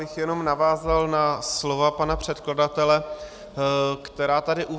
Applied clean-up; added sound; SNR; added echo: none; none; none; none.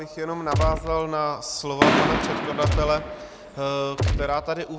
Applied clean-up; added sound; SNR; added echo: none; Gunshot, gunfire + Fireworks; -2 dB; none.